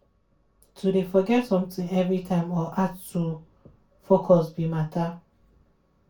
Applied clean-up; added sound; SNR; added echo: none; none; none; reverberation time 0.2 s.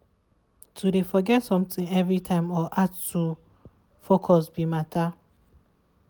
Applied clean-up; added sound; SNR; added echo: none; none; none; none.